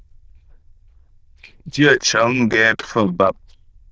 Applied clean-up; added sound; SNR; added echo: neural diffusion model UNIVERSE++.